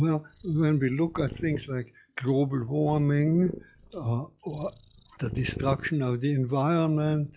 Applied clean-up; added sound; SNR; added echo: classical method log-MMSE.